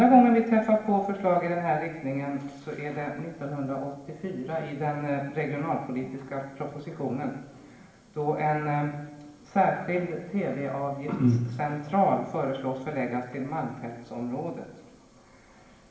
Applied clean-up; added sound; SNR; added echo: none; none; none; reverberation time 1.0 s.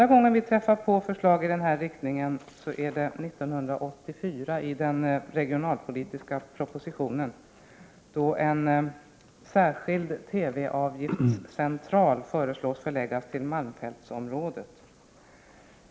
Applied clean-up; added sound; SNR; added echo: none; none; none; none.